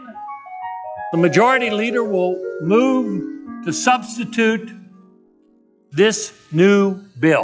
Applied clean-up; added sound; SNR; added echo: classical method log-MMSE.